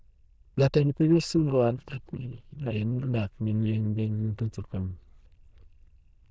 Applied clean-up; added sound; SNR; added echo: neural diffusion model UNIVERSE++.